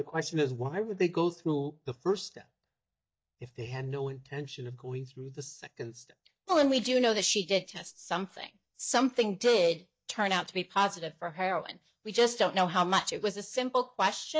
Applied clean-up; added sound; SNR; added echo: neural mask model DeepFilterNet 3.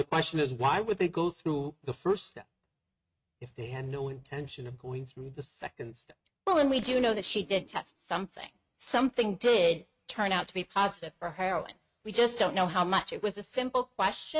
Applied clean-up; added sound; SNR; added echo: neural mask model RNNoise.